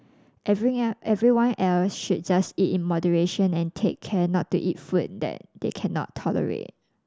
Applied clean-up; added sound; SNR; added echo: none; none; none; none.